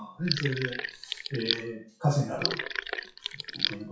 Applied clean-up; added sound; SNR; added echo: classical method WPE with log-MMSE.